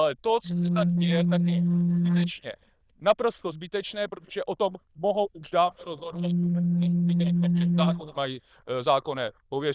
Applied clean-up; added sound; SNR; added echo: neural diffusion model UNIVERSE++.